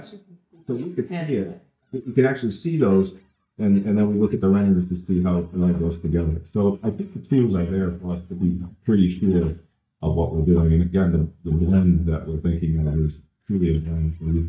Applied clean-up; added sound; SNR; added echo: neural mask model DeepFilterNet 3.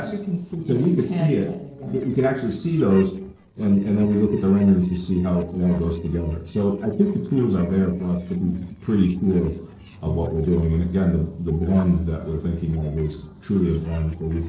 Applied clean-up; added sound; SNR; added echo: neural separator model SepFormer DNS4.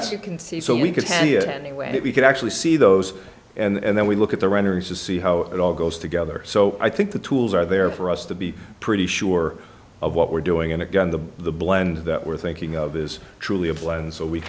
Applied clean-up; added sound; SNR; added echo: none; none; none; none.